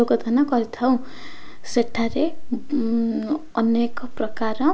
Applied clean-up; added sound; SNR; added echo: none; none; none; none.